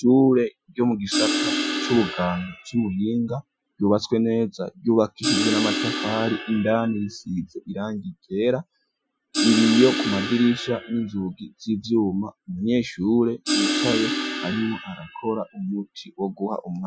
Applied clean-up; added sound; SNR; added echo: classical method Wiener filter.